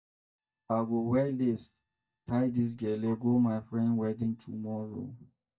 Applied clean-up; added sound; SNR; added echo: neural mask model DeepFilterNet 3.